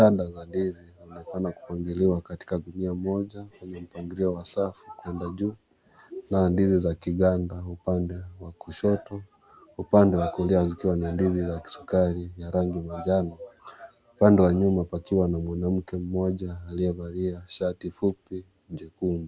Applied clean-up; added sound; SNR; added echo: none; none; none; none.